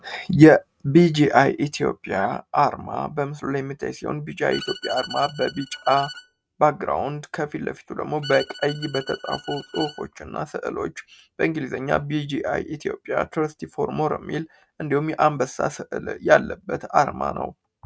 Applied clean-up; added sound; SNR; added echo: neural mask model RNNoise.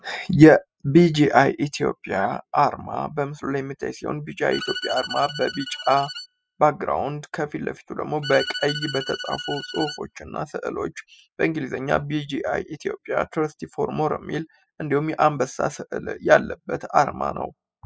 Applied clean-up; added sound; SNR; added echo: classical method spectral subtraction.